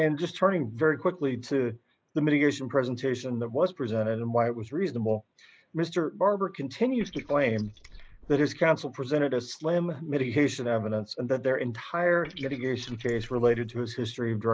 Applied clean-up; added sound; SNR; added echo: neural mask model Resemble Enhance denoiser.